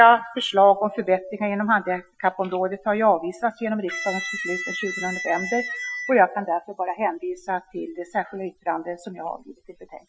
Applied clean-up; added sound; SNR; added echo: classical method Wiener filter.